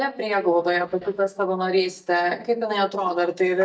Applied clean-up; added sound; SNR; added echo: neural mask model DeepFilterNet 3.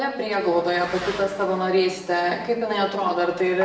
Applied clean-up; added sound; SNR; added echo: none; Motorcycle / Accelerating, revving, vroom; 17 dB; reverberation time 0.8 s.